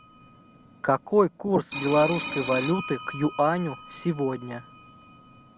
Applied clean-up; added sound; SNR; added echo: none; Telephone; 5 dB; none.